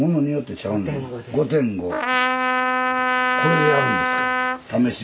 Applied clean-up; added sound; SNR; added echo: none; Trumpet; -3 dB; none.